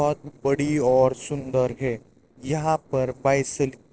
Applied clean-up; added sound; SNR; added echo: neural separator model SepFormer DNS4.